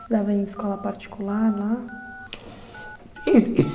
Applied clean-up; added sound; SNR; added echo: none; Telephone; 20 dB; reverberation time 2.1 s.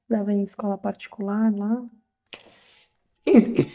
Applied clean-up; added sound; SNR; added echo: neural mask model DeepFilterNet 3.